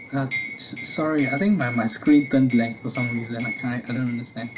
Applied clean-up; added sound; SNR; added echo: none; Liquid; 12 dB; none.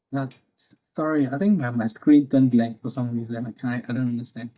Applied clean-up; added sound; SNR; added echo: neural mask model DeepFilterNet 3.